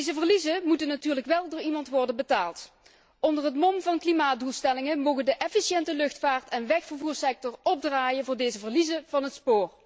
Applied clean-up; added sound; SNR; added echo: none; none; none; none.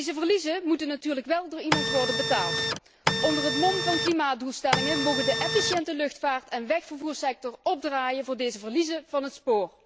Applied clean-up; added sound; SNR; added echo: none; Printer; 0 dB; none.